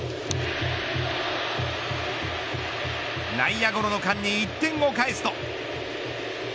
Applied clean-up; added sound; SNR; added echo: none; none; none; none.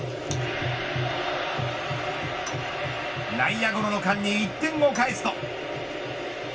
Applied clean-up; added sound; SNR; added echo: none; Cutlery, silverware / Dishes, pots, and pans; 18 dB; reverberation time 0.2 s.